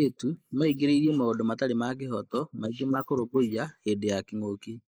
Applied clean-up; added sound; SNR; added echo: neural mask model Resemble Enhance denoiser.